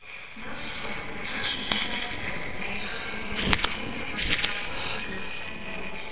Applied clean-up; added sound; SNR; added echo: neural separator model SepFormer WHAMR!.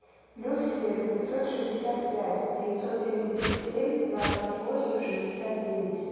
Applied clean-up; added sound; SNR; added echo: none; Whoosh, swoosh, swish; 5 dB; reverberation time 2.2 s.